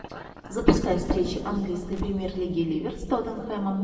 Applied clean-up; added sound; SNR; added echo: none; Crushing; 17 dB; reverberation time 2.1 s.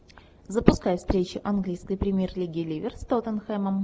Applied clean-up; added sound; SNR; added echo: none; none; none; none.